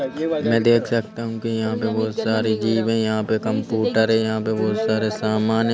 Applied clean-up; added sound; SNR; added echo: none; Guitar; 20 dB; none.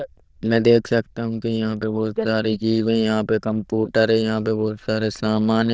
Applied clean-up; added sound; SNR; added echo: neural diffusion model UNIVERSE++.